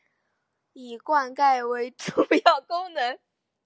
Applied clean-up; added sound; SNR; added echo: none; none; none; none.